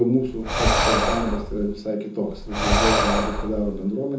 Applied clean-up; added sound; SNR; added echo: none; Breathing; -2 dB; reverberation time 0.6 s.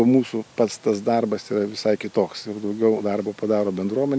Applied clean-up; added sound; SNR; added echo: none; none; none; none.